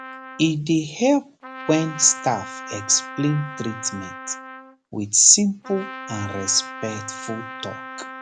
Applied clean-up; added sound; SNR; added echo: none; Trumpet; 13 dB; none.